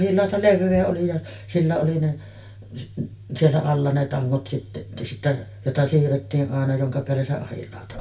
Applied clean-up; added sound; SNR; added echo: none; none; none; reverberation time 0.2 s.